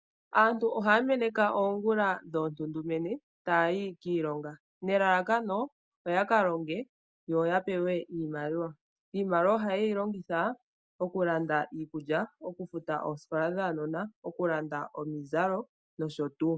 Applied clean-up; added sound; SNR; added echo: none; none; none; none.